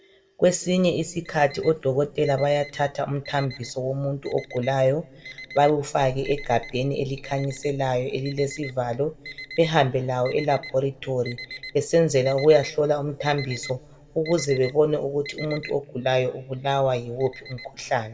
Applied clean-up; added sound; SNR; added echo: none; Alarm; 18 dB; reverberation time 1.0 s.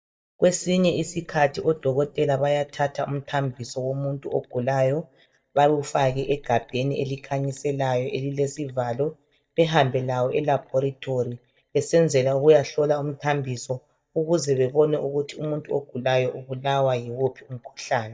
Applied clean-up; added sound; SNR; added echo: neural mask model DeepFilterNet 3.